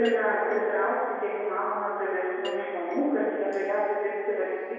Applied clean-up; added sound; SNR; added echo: none; Doorbell; 16 dB; reverberation time 1.9 s.